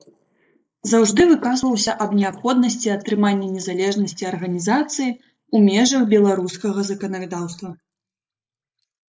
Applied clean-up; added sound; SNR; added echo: neural mask model Resemble Enhance denoiser.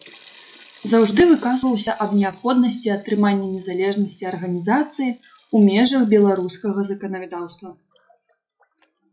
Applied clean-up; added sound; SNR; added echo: classical method log-MMSE.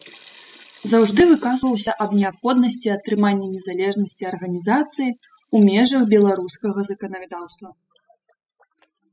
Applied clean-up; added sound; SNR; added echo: classical method spectral subtraction.